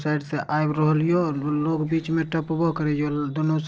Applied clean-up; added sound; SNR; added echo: neural separator model SepFormer DNS4.